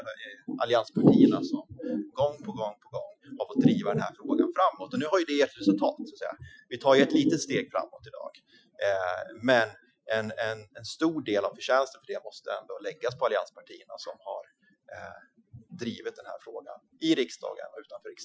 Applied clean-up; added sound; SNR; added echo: classical method Wiener filter.